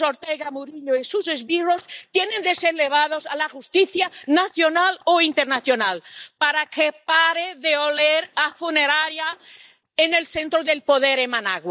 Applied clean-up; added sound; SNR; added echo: neural mask model DeepFilterNet 3.